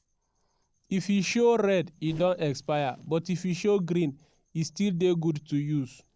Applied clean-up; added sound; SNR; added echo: neural separator model SepFormer DNS4.